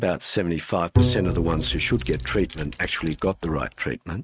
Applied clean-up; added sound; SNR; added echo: neural mask model RNNoise.